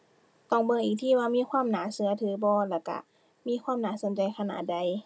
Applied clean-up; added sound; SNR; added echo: none; none; none; none.